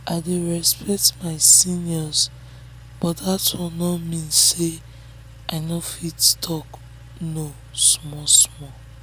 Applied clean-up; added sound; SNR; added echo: none; Engine; 19 dB; none.